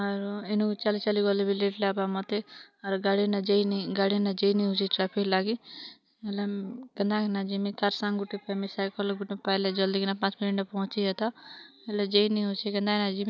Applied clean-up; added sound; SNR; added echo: none; none; none; none.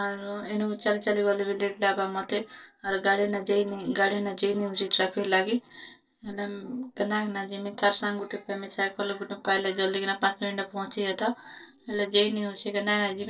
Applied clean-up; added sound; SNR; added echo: neural separator model SepFormer DNS4.